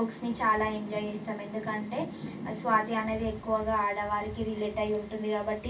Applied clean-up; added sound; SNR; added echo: none; Rain; 13 dB; reverberation time 0.2 s.